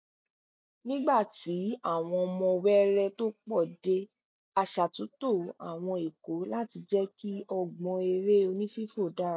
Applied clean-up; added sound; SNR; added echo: none; none; none; none.